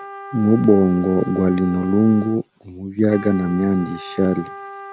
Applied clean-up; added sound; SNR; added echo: none; Trumpet; 16 dB; none.